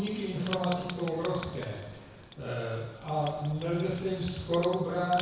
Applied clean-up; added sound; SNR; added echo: none; Writing; 13 dB; reverberation time 1.0 s.